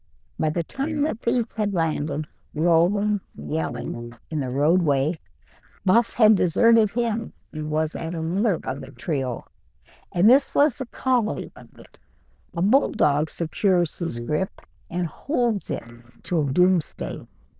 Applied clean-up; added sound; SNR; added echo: neural diffusion model UNIVERSE++.